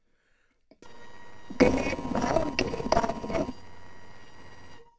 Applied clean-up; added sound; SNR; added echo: neural separator model SepFormer DNS4.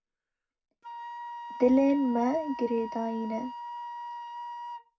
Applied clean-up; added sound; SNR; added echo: none; Wind instrument, woodwind instrument; 10 dB; reverberation time 0.4 s.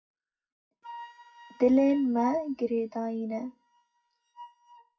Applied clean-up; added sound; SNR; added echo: classical method WPE with log-MMSE.